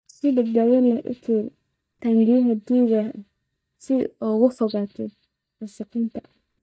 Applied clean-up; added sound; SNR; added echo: neural mask model DeepFilterNet 3.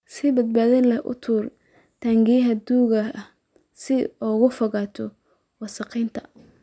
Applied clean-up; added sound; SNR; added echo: none; none; none; none.